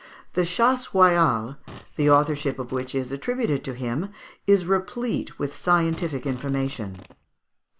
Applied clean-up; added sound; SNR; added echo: none; Fart; 19 dB; none.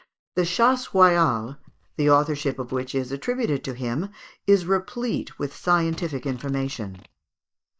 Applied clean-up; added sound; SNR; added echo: neural mask model DeepFilterNet 3.